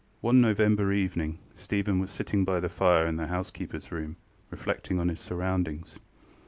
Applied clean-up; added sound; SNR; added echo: none; none; none; none.